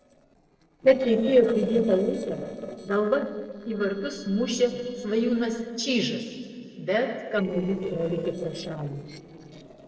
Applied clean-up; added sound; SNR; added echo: neural separator model SepFormer DNS4.